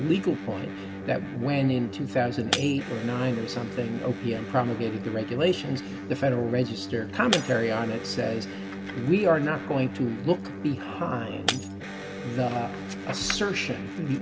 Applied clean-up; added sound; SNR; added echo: none; Electric guitar + Shatter; 7 dB; none.